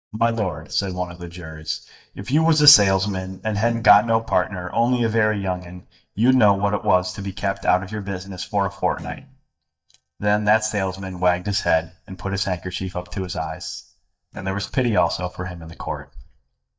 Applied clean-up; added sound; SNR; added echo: neural mask model DeepFilterNet 3.